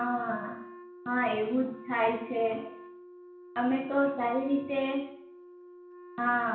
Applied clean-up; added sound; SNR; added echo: none; Wind instrument, woodwind instrument; 17 dB; reverberation time 0.5 s.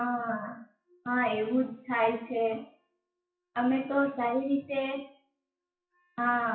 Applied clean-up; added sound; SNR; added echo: classical method WPE with log-MMSE.